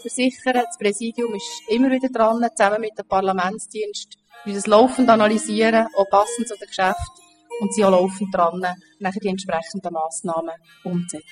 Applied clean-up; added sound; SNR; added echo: classical method spectral subtraction.